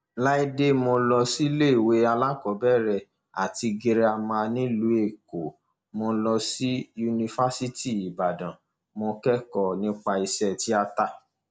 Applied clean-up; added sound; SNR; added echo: none; none; none; none.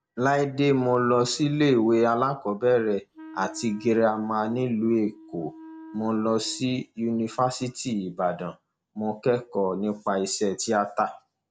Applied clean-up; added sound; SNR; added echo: none; Wind instrument, woodwind instrument; 18 dB; none.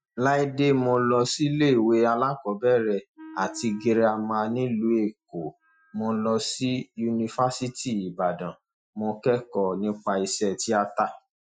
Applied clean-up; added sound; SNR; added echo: classical method Wiener filter.